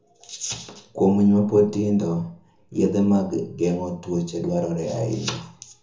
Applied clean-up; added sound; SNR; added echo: none; none; none; reverberation time 0.6 s.